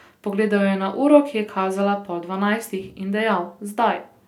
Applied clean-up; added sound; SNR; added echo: none; none; none; none.